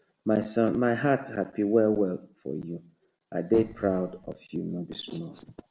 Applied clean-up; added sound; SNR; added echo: neural separator model SepFormer DNS4.